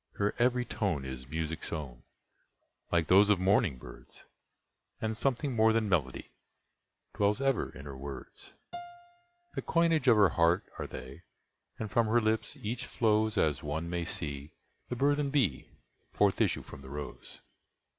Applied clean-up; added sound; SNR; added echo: none; Piano; 19 dB; none.